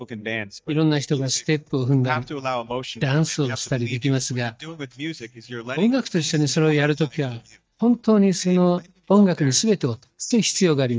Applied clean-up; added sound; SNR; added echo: neural mask model DeepFilterNet 3.